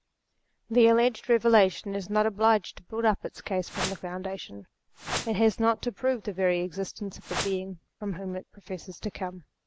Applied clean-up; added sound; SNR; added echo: none; Whoosh, swoosh, swish; 6 dB; none.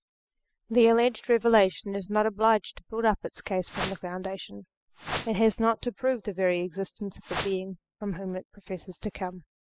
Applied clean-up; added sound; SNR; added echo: classical method spectral subtraction.